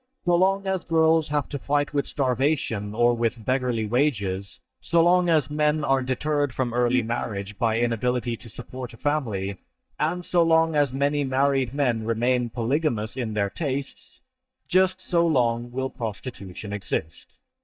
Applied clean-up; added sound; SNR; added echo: neural mask model DeepFilterNet 3.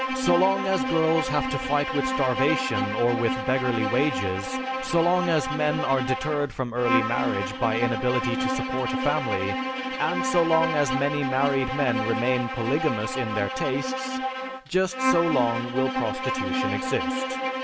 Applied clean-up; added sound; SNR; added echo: none; Bowed string instrument; 2 dB; none.